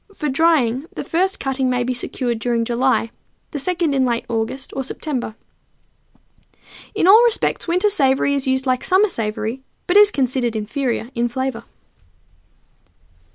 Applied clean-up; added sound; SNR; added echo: none; none; none; none.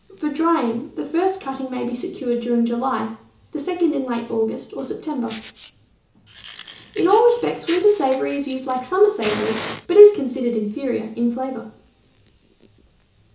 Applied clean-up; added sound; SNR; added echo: none; Fire; 19 dB; reverberation time 0.8 s.